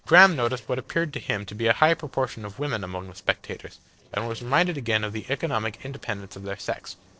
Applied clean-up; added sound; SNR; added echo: neural separator model SepFormer DNS4.